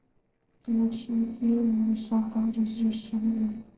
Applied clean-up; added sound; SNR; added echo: neural separator model SepFormer DNS4.